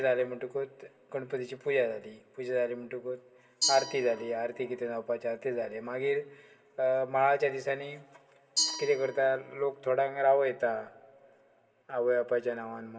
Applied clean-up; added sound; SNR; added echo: none; Glass; 11 dB; reverberation time 1.9 s.